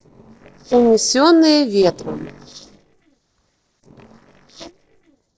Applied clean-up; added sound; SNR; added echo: neural separator model SepFormer DNS4.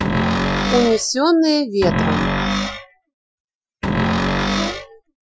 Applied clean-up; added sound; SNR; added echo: classical method Wiener filter.